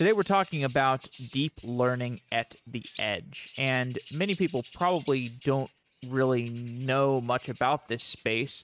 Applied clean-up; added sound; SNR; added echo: neural mask model RNNoise.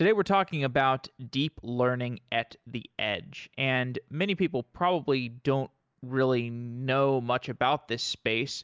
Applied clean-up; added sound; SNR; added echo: none; none; none; none.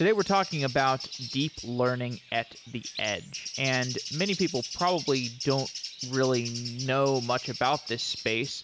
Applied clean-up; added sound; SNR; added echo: none; Bird; 10 dB; none.